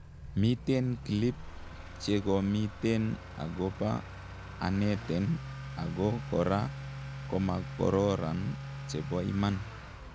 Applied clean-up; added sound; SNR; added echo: none; Accelerating, revving, vroom / Motor vehicle (road); 11 dB; none.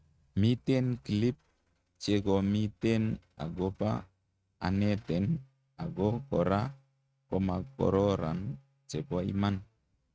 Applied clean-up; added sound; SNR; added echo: neural mask model RNNoise.